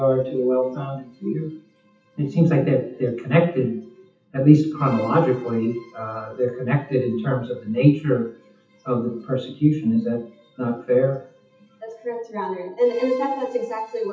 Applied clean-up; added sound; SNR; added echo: classical method WPE with log-MMSE.